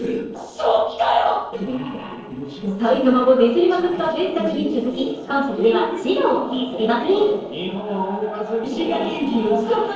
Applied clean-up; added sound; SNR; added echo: neural separator model SepFormer DNS4.